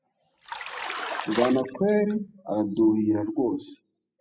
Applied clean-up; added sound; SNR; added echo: classical method spectral subtraction.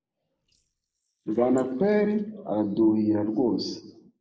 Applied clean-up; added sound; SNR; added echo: neural mask model Resemble Enhance denoiser.